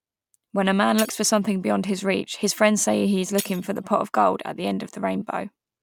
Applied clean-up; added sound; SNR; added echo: none; Shatter; 18 dB; none.